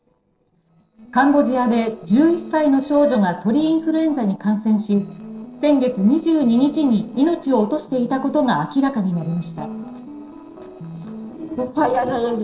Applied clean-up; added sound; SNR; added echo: neural separator model SepFormer DNS4.